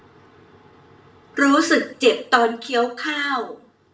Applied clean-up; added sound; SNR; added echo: none; none; none; reverberation time 0.4 s.